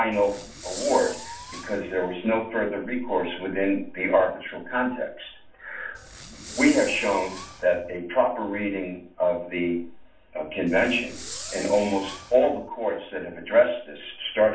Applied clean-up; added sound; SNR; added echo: none; Fireworks; 14 dB; reverberation time 0.4 s.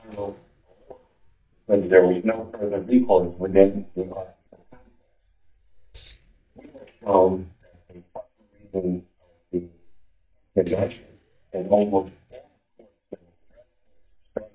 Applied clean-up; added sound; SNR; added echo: neural mask model DeepFilterNet 3.